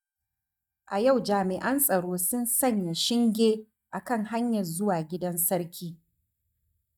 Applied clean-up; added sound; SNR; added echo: neural mask model DeepFilterNet 3.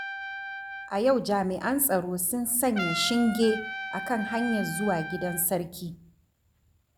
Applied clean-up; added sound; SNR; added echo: none; Trumpet; 10 dB; none.